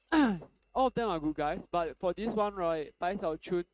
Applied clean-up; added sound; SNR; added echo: neural mask model RNNoise.